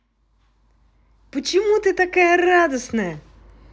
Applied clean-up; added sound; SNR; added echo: none; none; none; none.